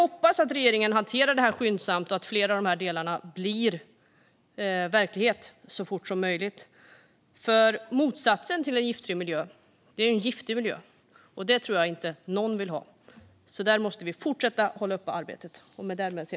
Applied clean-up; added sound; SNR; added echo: none; none; none; none.